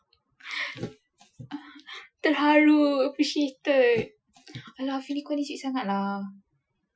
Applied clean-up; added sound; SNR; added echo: classical method Wiener filter.